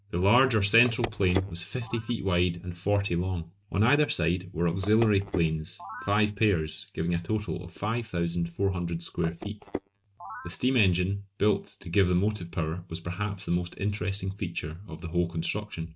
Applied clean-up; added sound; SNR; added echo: neural mask model RNNoise.